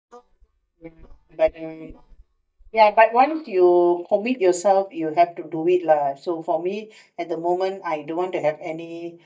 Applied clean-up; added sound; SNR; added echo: neural mask model DeepFilterNet 3.